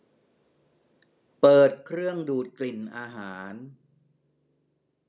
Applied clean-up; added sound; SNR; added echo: none; none; none; none.